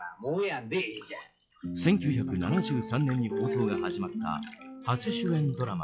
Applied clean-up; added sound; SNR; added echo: classical method log-MMSE.